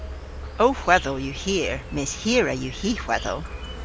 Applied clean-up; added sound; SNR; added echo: none; Insect; 10 dB; none.